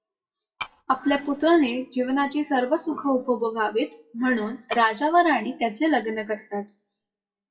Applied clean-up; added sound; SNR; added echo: classical method WPE with log-MMSE.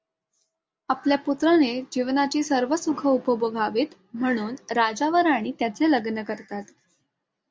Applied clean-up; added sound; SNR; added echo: none; none; none; none.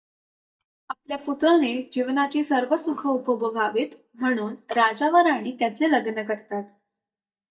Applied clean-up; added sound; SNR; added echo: neural mask model DeepFilterNet 3.